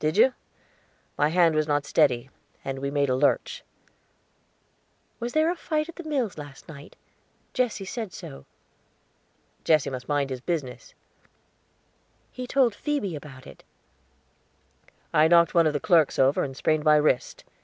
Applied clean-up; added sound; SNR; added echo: none; none; none; none.